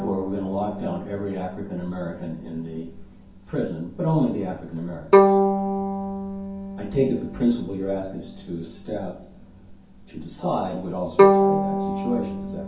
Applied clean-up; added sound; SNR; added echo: none; Bowed string instrument; -3 dB; reverberation time 0.6 s.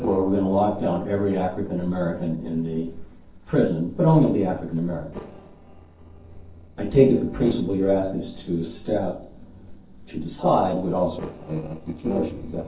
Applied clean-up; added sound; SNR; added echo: neural separator model SepFormer DNS4.